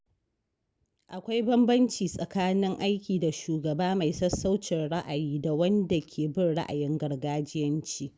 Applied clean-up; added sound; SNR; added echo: none; none; none; none.